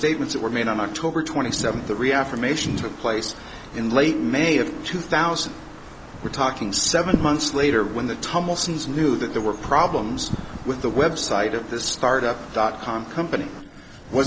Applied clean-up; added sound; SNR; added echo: none; Wind; 12 dB; none.